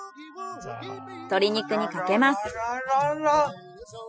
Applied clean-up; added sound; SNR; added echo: classical method spectral subtraction.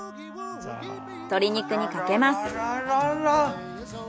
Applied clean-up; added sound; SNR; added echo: none; Wind instrument, woodwind instrument; 14 dB; none.